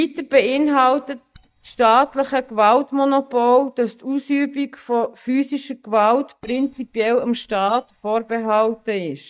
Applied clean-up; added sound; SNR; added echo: neural mask model DeepFilterNet 3.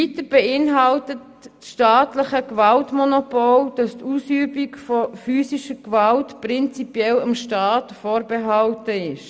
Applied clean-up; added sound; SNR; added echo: none; none; none; none.